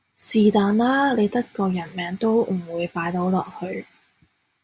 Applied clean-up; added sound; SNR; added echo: none; none; none; none.